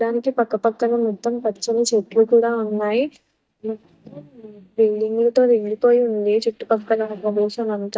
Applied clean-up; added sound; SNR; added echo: neural mask model DeepFilterNet 3.